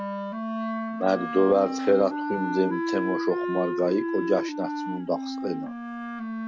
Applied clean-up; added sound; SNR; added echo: none; Wind instrument, woodwind instrument; 3 dB; none.